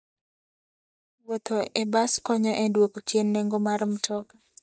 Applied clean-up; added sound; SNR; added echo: neural mask model DeepFilterNet 3.